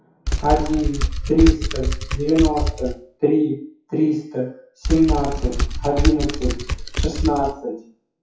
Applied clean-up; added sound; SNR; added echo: classical method WPE with log-MMSE.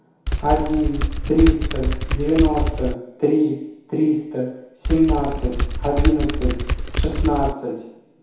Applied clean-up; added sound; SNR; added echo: none; Typing; 0 dB; reverberation time 1.9 s.